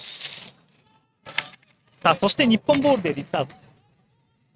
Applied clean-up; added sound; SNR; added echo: neural mask model RNNoise.